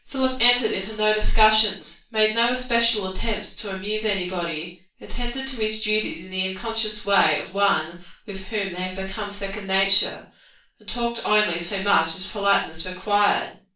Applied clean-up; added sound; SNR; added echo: none; none; none; reverberation time 0.3 s.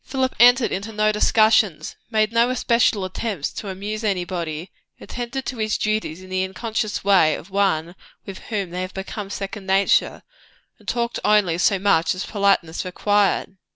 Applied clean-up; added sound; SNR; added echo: none; none; none; none.